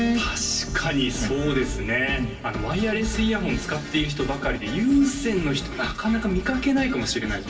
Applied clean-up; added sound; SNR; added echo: none; none; none; reverberation time 2.4 s.